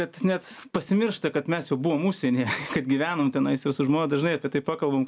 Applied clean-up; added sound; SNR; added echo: none; none; none; none.